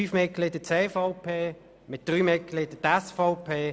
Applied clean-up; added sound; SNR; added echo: none; none; none; none.